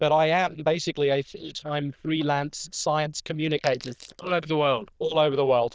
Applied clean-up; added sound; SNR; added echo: neural diffusion model UNIVERSE++.